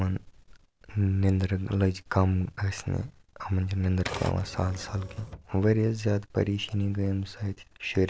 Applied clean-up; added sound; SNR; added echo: none; Typewriter; 13 dB; none.